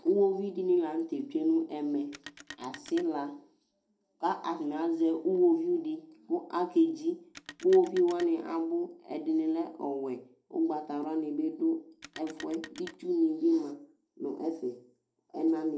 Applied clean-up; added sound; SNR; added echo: none; Telephone; 20 dB; reverberation time 0.2 s.